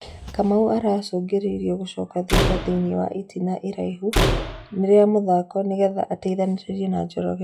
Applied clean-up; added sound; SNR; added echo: classical method log-MMSE.